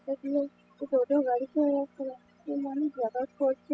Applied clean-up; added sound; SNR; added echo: classical method spectral subtraction.